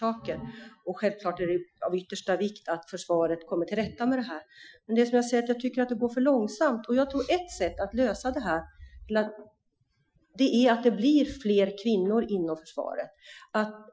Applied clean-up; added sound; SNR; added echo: classical method Wiener filter.